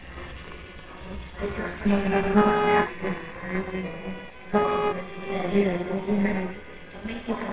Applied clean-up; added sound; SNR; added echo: neural separator model SepFormer WHAMR!.